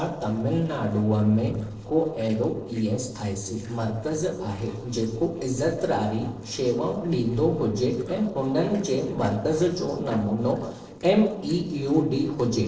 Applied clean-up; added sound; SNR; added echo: neural separator model SepFormer DNS4.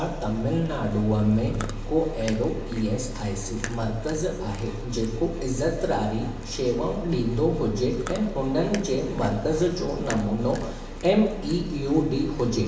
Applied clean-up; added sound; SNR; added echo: none; Chewing, mastication; 20 dB; reverberation time 1.0 s.